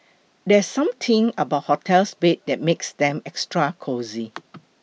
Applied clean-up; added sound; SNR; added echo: none; none; none; none.